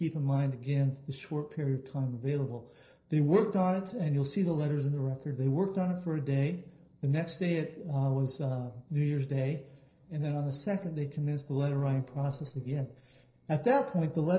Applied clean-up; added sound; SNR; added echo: neural separator model SepFormer DNS4.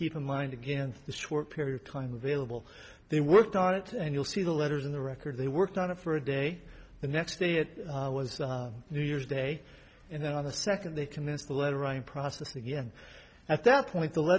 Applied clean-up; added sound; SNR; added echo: none; none; none; none.